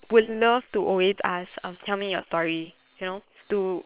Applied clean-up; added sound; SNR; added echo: neural separator model SepFormer WHAM!.